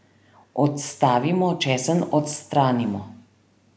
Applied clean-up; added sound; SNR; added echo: none; none; none; none.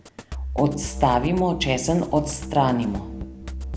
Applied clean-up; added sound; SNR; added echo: none; Drum kit; 9 dB; none.